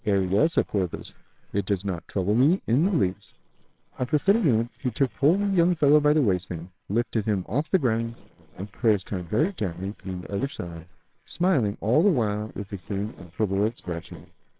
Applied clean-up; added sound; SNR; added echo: neural separator model SepFormer WHAMR!.